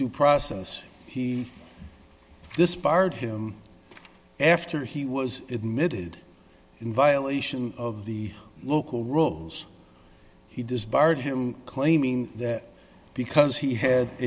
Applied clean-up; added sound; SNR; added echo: none; none; none; none.